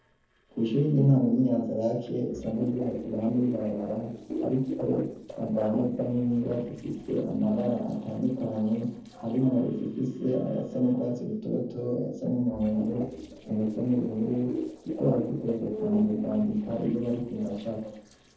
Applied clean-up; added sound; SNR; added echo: neural separator model SepFormer DNS4.